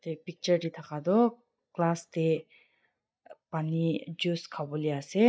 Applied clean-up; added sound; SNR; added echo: neural mask model DeepFilterNet 3.